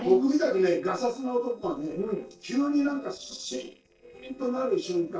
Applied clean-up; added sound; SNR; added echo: neural separator model SepFormer DNS4.